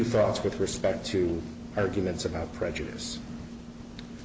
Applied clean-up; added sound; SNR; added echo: none; none; none; none.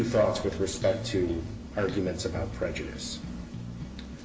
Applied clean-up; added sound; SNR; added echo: none; Bass guitar; 10 dB; reverberation time 0.3 s.